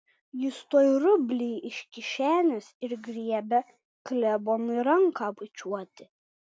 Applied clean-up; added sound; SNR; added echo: none; none; none; none.